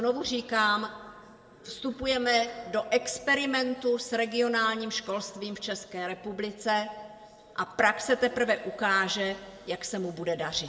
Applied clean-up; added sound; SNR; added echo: none; none; none; reverberation time 1.1 s.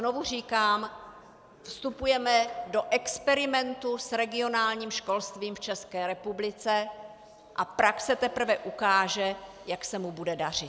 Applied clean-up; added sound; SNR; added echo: none; none; none; none.